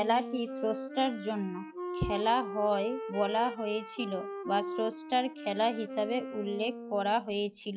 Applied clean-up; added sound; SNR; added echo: classical method log-MMSE.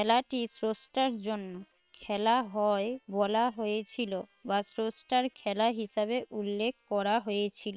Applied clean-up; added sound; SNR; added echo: neural separator model SepFormer WHAM!.